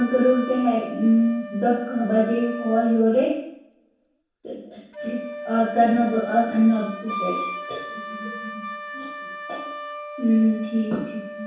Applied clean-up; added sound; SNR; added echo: none; Wind instrument, woodwind instrument; 12 dB; reverberation time 0.7 s.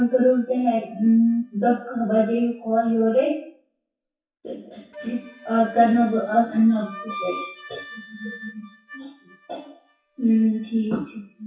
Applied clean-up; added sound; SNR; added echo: classical method WPE with log-MMSE.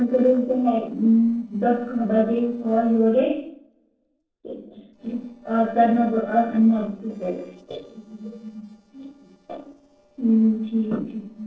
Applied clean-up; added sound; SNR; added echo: neural separator model SepFormer DNS4.